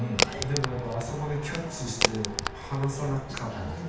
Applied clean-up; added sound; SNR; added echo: none; Crack; 2 dB; reverberation time 0.8 s.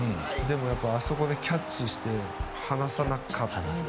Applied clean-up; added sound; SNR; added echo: none; none; none; none.